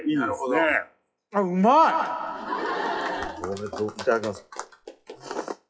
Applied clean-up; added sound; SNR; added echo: classical method WPE with log-MMSE.